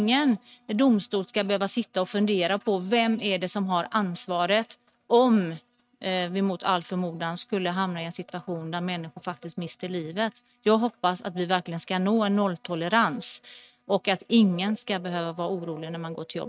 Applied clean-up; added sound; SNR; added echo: neural mask model RNNoise.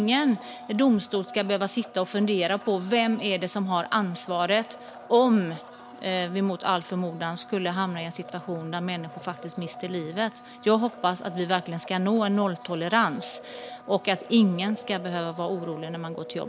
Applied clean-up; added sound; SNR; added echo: none; Domestic sounds, home sounds; 17 dB; none.